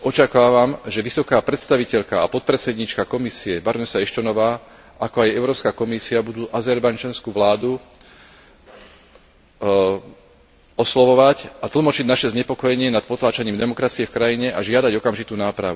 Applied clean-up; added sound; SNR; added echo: none; none; none; none.